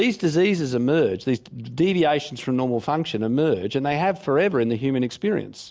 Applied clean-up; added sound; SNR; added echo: none; none; none; none.